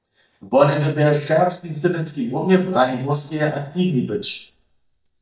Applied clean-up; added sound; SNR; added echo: neural mask model DeepFilterNet 3.